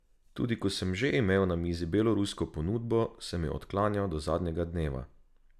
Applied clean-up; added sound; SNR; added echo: none; none; none; none.